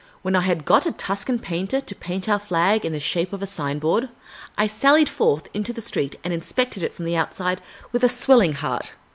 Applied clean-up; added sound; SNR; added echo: none; none; none; none.